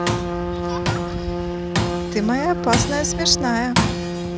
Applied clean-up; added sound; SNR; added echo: none; Tools + Trumpet; -1 dB; none.